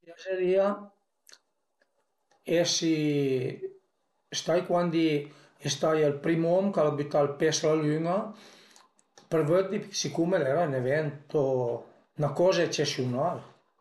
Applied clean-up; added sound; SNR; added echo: none; none; none; none.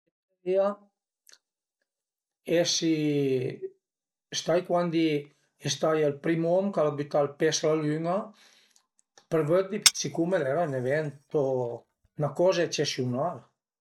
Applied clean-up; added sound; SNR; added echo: neural mask model DeepFilterNet 3.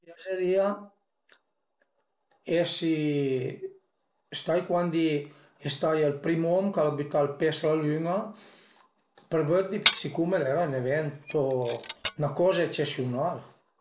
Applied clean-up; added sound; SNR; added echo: none; Glass; 2 dB; none.